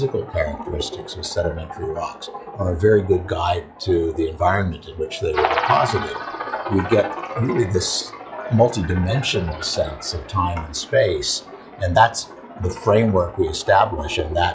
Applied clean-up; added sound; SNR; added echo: classical method log-MMSE.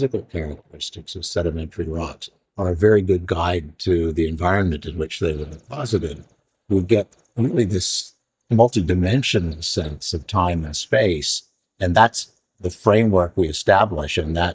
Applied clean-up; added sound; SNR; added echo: neural mask model DeepFilterNet 3.